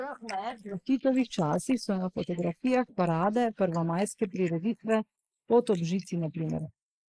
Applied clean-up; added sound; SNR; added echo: neural mask model Resemble Enhance denoiser.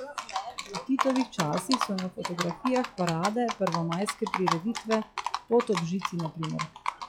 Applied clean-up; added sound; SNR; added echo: classical method log-MMSE.